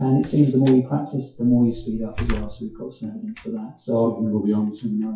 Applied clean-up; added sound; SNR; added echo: classical method WPE with log-MMSE.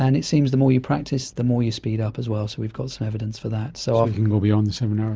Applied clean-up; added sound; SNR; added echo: none; none; none; none.